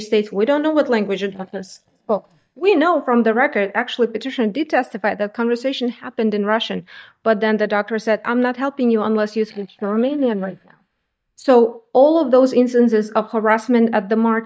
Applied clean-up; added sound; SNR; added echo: neural mask model DeepFilterNet 3.